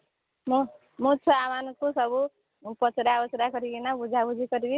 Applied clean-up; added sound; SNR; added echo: none; none; none; none.